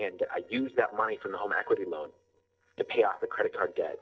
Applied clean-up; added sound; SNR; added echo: neural separator model SepFormer DNS4.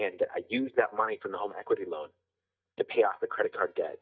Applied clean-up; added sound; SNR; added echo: neural mask model DeepFilterNet 3.